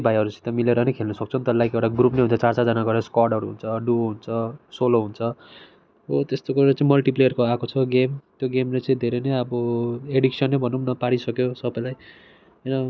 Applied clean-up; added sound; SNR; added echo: none; none; none; none.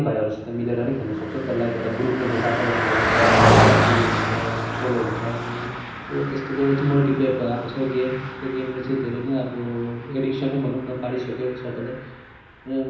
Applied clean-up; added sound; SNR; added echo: none; Car passing by; 0 dB; reverberation time 0.9 s.